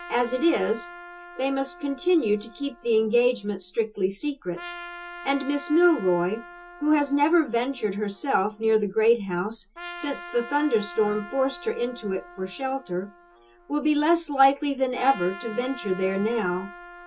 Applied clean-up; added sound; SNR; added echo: none; Trumpet; 17 dB; reverberation time 0.2 s.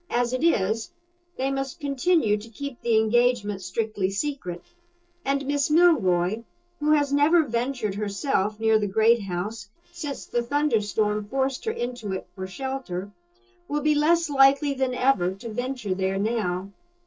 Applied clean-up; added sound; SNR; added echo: neural separator model SepFormer DNS4.